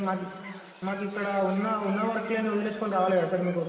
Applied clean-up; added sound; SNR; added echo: none; Bird; 18 dB; reverberation time 1.6 s.